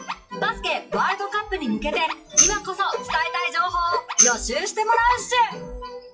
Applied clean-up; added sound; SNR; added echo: classical method WPE with log-MMSE.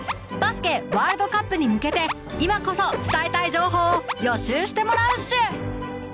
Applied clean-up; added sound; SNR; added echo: none; none; none; none.